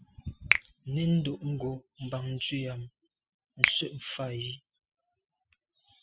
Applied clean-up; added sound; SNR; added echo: classical method spectral subtraction.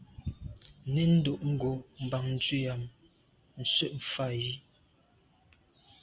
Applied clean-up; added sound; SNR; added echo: none; none; none; none.